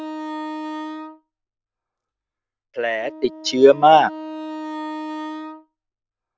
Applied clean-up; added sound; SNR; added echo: none; Wind instrument, woodwind instrument; 11 dB; none.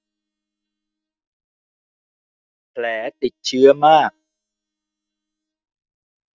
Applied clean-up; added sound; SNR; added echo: neural mask model DeepFilterNet 3.